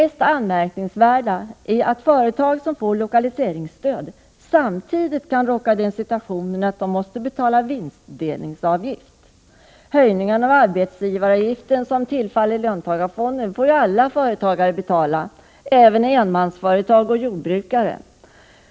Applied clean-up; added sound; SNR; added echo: none; none; none; none.